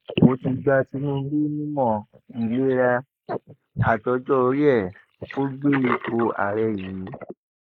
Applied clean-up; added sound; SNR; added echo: neural mask model Resemble Enhance denoiser.